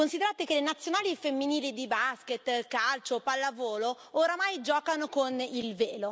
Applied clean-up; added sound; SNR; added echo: none; none; none; none.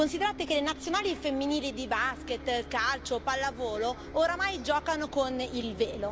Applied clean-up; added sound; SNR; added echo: none; Bus; 13 dB; none.